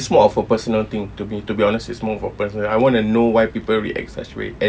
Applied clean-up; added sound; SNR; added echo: none; none; none; none.